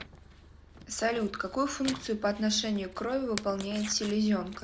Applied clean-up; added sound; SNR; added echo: none; Tearing; 15 dB; none.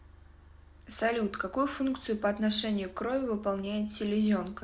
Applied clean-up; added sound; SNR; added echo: none; none; none; none.